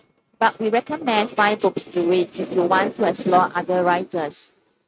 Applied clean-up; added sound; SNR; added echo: neural mask model RNNoise.